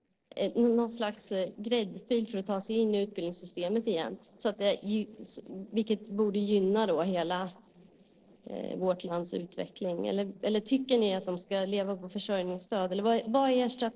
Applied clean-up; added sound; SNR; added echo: neural separator model SepFormer DNS4.